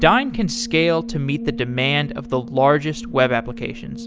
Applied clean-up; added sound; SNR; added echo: none; Brass instrument; 12 dB; none.